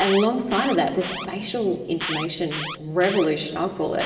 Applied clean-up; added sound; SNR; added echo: none; Alarm; 10 dB; reverberation time 2.8 s.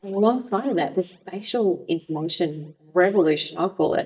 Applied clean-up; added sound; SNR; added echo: neural mask model DeepFilterNet 3.